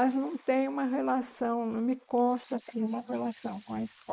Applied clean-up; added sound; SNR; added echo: neural mask model Resemble Enhance denoiser.